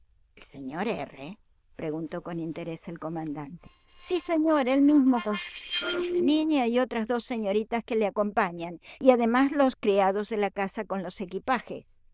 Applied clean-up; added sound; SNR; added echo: neural diffusion model UNIVERSE++.